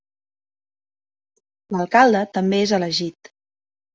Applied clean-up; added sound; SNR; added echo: none; none; none; none.